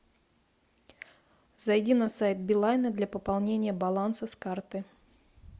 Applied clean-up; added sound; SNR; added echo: none; none; none; none.